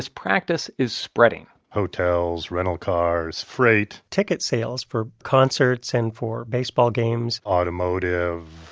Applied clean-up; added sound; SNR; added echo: none; none; none; none.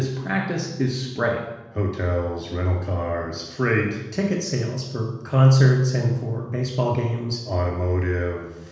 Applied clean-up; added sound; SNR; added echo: none; none; none; reverberation time 1.1 s.